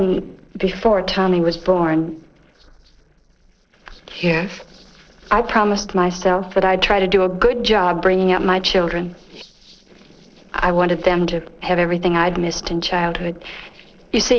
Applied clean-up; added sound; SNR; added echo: neural separator model SepFormer DNS4.